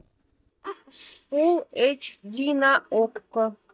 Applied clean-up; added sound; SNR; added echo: neural mask model DeepFilterNet 3.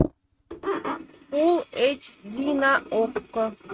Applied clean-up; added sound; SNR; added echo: neural mask model RNNoise.